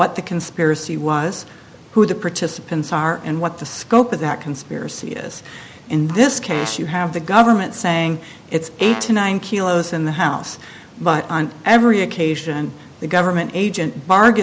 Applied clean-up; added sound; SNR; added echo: none; Brass instrument; 13 dB; none.